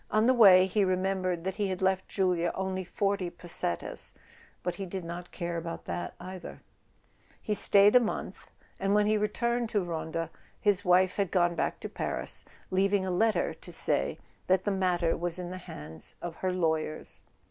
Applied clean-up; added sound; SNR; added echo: none; none; none; none.